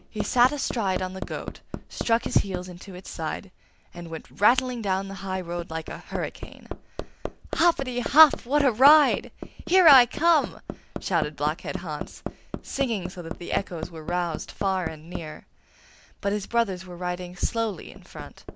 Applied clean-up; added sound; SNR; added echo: none; Hammer; 11 dB; none.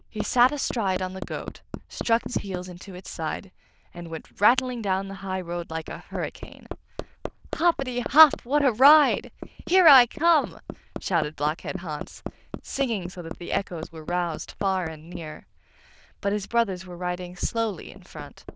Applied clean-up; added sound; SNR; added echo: neural diffusion model UNIVERSE++.